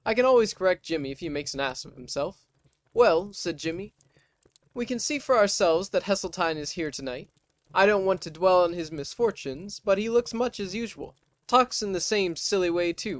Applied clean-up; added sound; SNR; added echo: neural mask model RNNoise.